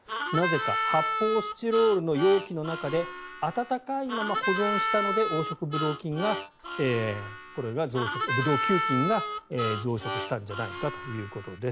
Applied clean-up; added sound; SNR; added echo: none; Harmonica; 3 dB; none.